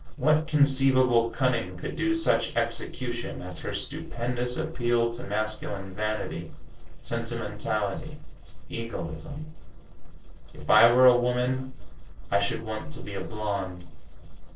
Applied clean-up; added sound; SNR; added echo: neural separator model SepFormer DNS4.